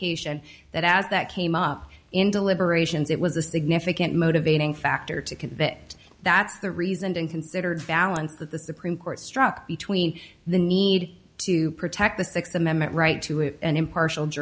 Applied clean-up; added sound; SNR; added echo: none; none; none; none.